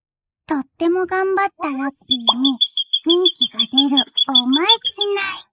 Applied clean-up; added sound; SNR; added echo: neural mask model Resemble Enhance denoiser.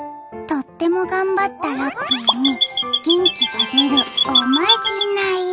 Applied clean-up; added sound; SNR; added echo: none; Squeak / Chirp, tweet; -2 dB; none.